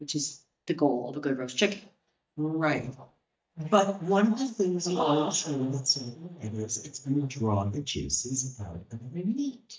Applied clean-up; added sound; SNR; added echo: neural mask model DeepFilterNet 3.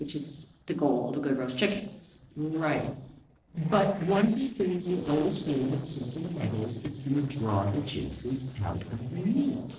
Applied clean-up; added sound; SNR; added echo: neural separator model SepFormer DNS4.